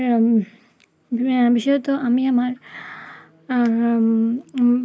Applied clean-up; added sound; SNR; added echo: none; none; none; none.